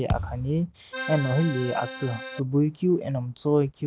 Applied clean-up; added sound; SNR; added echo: none; Accordion + Thump, thud; 7 dB; none.